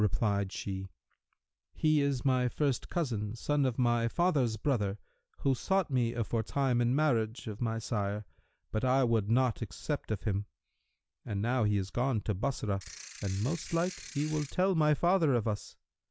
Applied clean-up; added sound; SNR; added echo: none; Ratchet, pawl / Percussion; 16 dB; none.